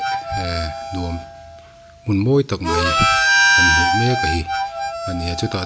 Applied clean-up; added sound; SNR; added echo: none; Harmonica; -3 dB; none.